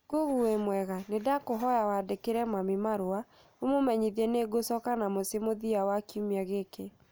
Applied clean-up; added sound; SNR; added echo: none; none; none; none.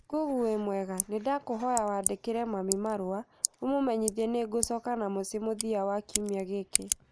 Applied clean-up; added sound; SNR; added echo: neural mask model Resemble Enhance denoiser.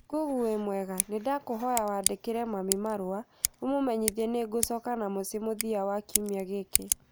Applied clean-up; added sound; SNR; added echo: none; Scissors; 5 dB; none.